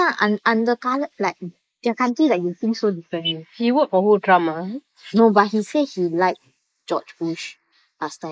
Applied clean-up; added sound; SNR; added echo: neural mask model Resemble Enhance denoiser.